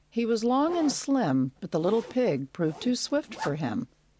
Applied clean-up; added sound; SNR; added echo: none; Zipper (clothing); 17 dB; none.